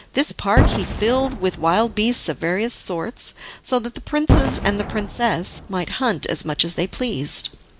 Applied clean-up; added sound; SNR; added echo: none; Boom; 4 dB; none.